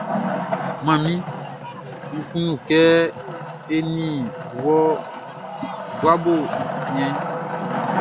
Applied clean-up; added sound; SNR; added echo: none; Wood; 6 dB; none.